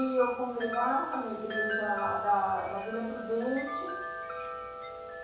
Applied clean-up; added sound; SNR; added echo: none; Wind chime; 5 dB; reverberation time 0.7 s.